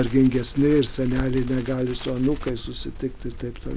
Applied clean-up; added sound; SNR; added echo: none; Crackle; 8 dB; none.